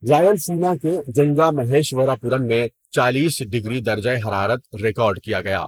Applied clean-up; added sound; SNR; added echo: neural mask model Resemble Enhance denoiser.